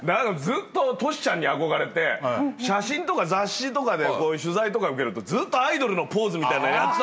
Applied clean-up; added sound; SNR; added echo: none; none; none; none.